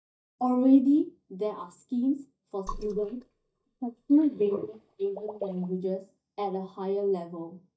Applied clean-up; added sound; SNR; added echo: neural mask model DeepFilterNet 3.